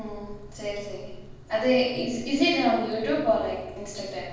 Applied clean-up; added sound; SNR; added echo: none; Crackle; 18 dB; reverberation time 1.2 s.